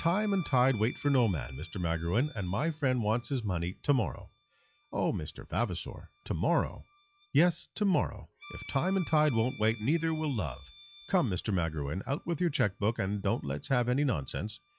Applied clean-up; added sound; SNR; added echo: classical method log-MMSE.